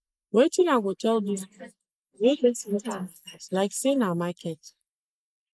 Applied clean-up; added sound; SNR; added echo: neural mask model Resemble Enhance denoiser.